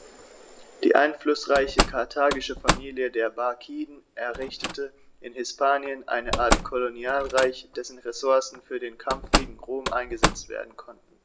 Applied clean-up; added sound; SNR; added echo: none; Slam; 4 dB; none.